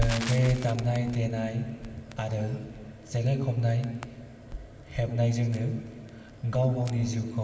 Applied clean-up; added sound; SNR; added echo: none; Crackle; 12 dB; reverberation time 2.0 s.